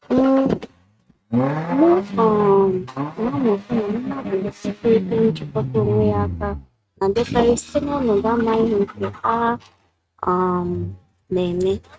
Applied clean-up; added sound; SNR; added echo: neural mask model RNNoise.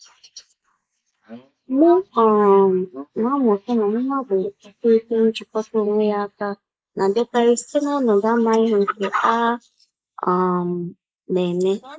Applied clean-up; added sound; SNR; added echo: neural mask model Resemble Enhance denoiser.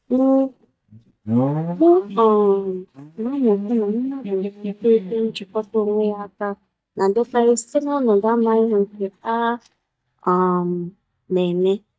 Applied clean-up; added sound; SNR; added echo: neural mask model DeepFilterNet 3.